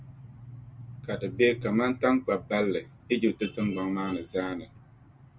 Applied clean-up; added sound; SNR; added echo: none; none; none; none.